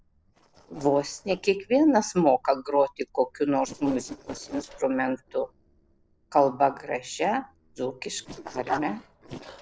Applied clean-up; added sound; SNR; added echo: neural separator model SepFormer DNS4.